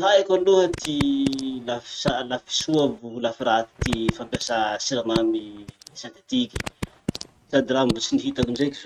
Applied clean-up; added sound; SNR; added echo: neural mask model RNNoise.